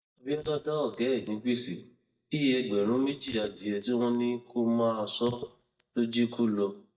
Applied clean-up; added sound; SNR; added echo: neural mask model DeepFilterNet 3.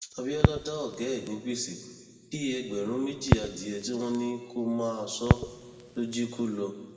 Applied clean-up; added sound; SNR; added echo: none; Crackle; -1 dB; reverberation time 1.6 s.